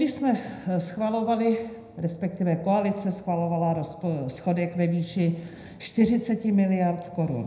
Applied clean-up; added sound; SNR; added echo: none; none; none; reverberation time 0.6 s.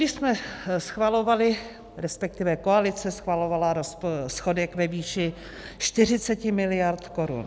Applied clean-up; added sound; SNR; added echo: none; none; none; none.